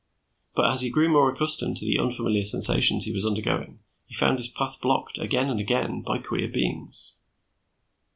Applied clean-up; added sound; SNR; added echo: none; none; none; none.